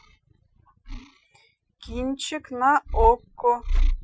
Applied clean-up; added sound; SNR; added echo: classical method Wiener filter.